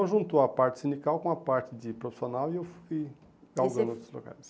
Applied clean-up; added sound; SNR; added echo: none; none; none; none.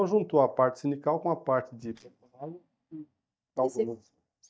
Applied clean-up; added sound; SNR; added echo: neural mask model DeepFilterNet 3.